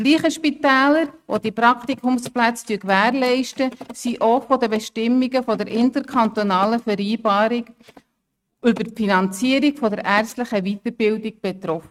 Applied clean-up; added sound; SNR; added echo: neural mask model RNNoise.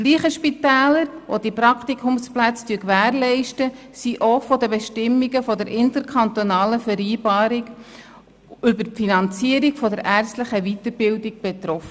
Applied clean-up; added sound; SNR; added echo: none; none; none; none.